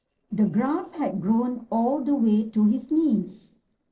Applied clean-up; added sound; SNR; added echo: neural separator model SepFormer DNS4.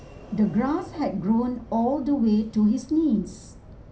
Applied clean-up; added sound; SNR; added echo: none; Sliding door; 19 dB; reverberation time 0.3 s.